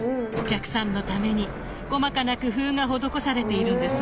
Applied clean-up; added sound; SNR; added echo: none; Sliding door; 10 dB; none.